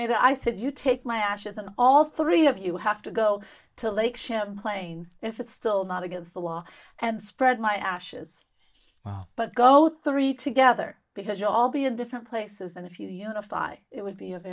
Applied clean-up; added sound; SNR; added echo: neural mask model DeepFilterNet 3.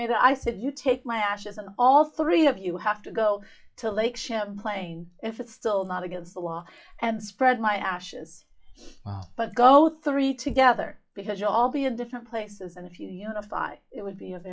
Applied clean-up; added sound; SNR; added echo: classical method log-MMSE.